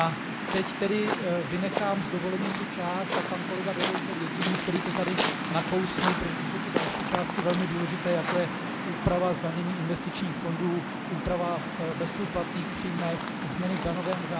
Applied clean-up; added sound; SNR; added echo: none; Waves, surf; 1 dB; none.